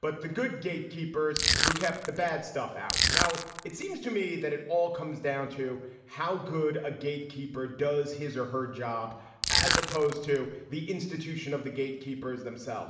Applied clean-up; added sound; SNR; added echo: none; Crushing; -3 dB; reverberation time 1.1 s.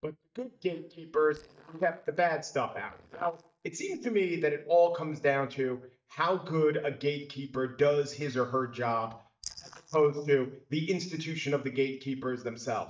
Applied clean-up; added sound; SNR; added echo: neural mask model DeepFilterNet 3.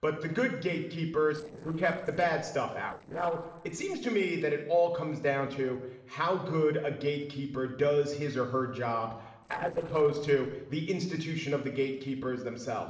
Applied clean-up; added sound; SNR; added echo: neural separator model SepFormer DNS4.